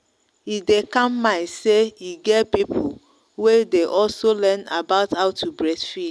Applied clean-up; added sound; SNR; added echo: none; none; none; none.